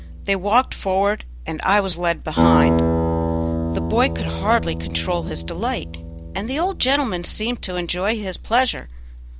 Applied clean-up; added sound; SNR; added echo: none; Acoustic guitar; 2 dB; none.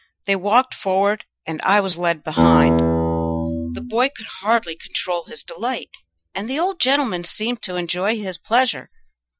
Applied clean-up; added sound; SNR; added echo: classical method Wiener filter.